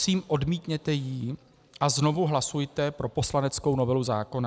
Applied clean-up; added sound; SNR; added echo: none; none; none; none.